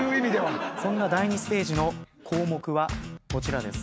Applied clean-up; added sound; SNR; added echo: none; none; none; none.